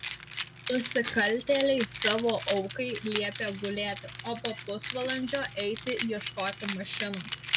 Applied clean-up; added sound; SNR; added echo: none; Keys jangling; 3 dB; none.